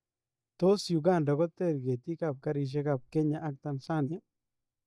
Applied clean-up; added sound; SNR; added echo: neural mask model DeepFilterNet 3.